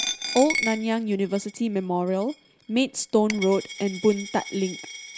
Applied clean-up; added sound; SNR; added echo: none; Coin (dropping); 10 dB; none.